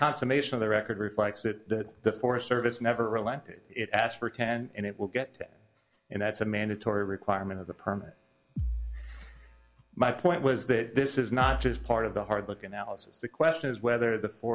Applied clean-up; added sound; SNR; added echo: none; Bass drum; 7 dB; none.